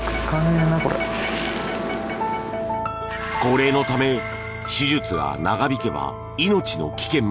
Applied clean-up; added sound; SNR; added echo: none; none; none; none.